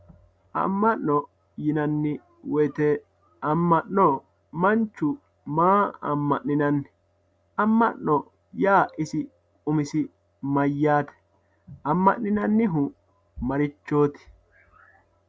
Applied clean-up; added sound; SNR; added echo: none; none; none; none.